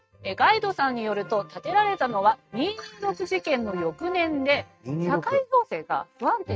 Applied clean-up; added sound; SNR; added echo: neural mask model RNNoise.